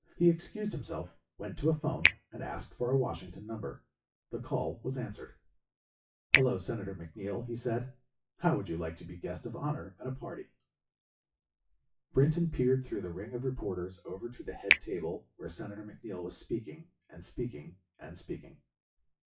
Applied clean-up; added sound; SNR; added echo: classical method WPE with log-MMSE.